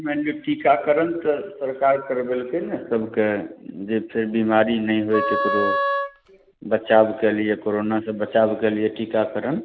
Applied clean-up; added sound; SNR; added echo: none; Wind instrument, woodwind instrument; 3 dB; none.